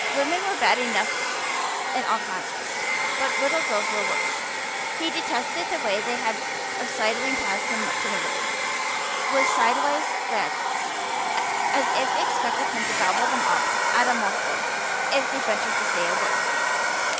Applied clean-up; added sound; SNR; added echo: none; Domestic sounds, home sounds; -4 dB; none.